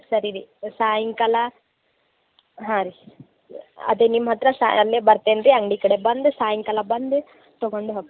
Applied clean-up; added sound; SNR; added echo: none; none; none; none.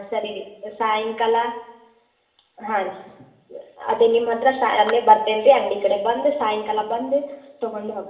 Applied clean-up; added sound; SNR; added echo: none; Clapping; 17 dB; reverberation time 0.8 s.